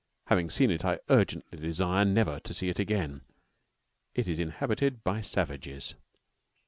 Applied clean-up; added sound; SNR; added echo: none; none; none; none.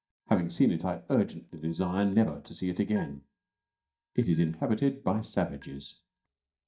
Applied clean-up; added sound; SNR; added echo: neural mask model DeepFilterNet 3.